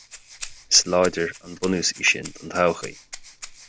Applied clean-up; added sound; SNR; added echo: none; Rattle (instrument); 16 dB; none.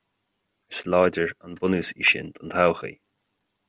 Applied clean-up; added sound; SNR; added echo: none; none; none; none.